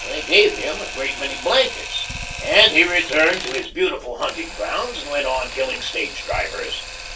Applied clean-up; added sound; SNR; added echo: none; Camera; 10 dB; reverberation time 0.1 s.